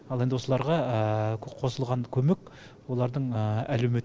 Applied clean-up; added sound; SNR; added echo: none; none; none; none.